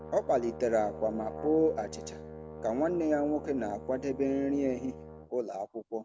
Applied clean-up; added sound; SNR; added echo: none; Brass instrument; 12 dB; none.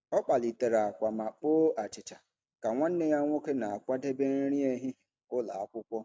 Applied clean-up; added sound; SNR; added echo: none; none; none; none.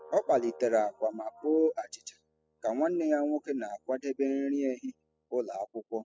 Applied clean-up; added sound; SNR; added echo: classical method spectral subtraction.